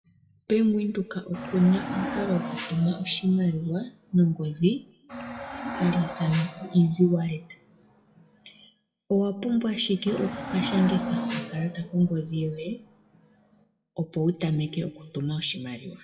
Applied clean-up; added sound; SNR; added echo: classical method WPE with log-MMSE.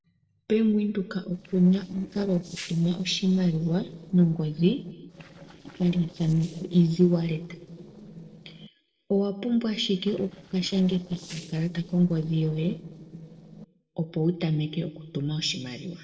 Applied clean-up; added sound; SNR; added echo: neural separator model SepFormer DNS4.